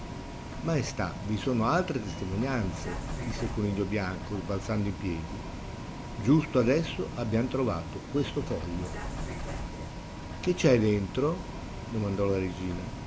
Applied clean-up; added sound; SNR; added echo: none; Bus; 7 dB; none.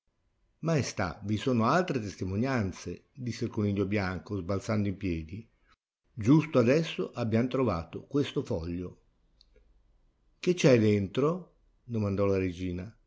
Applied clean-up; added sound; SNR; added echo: none; none; none; none.